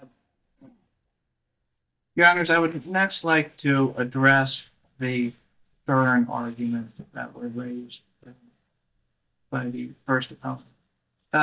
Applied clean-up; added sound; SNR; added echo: neural mask model DeepFilterNet 3.